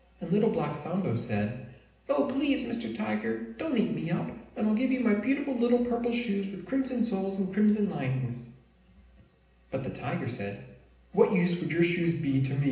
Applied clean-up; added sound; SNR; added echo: none; none; none; reverberation time 0.8 s.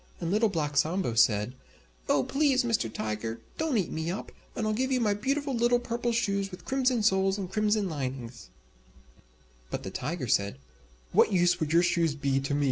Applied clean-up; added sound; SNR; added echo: none; none; none; none.